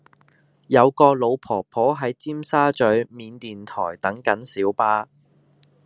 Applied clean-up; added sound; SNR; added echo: none; none; none; none.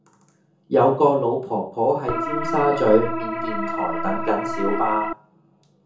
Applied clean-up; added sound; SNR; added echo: none; Organ; 3 dB; reverberation time 0.6 s.